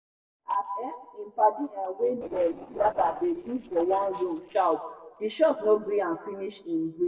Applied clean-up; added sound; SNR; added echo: neural separator model SepFormer DNS4.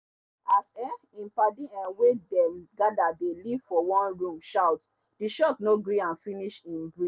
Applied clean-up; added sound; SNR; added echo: none; none; none; none.